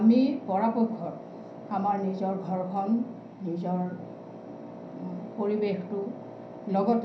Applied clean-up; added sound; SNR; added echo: none; Wind instrument, woodwind instrument; 17 dB; reverberation time 0.6 s.